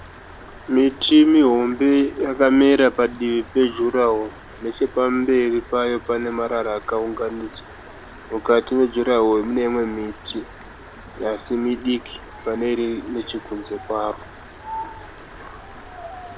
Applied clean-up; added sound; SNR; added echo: none; Stream; 19 dB; none.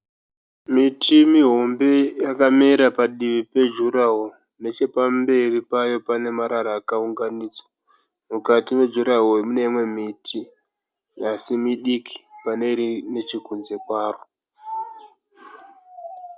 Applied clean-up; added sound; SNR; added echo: none; none; none; none.